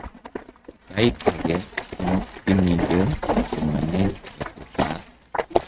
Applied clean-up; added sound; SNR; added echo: neural mask model RNNoise.